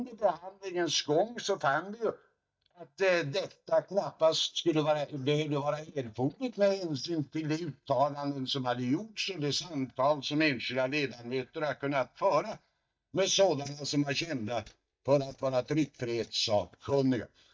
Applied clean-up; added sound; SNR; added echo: neural mask model DeepFilterNet 3.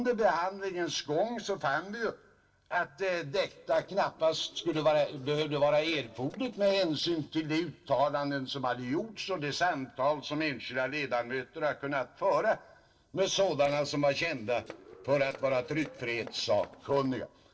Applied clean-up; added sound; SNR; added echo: neural separator model SepFormer DNS4.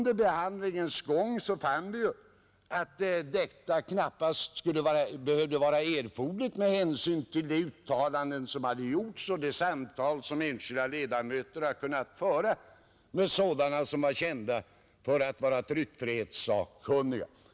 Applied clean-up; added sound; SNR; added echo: none; none; none; none.